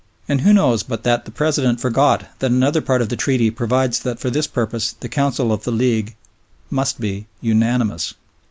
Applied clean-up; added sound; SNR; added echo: none; none; none; none.